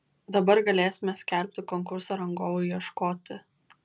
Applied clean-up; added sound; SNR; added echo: none; none; none; none.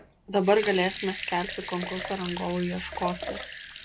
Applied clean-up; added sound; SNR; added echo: none; Sink (filling or washing) / Water tap, faucet / Liquid; 8 dB; none.